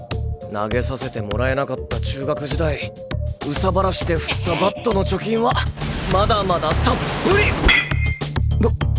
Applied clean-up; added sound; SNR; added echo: none; none; none; none.